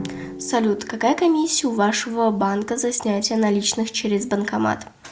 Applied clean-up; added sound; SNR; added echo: none; Drum; 19 dB; none.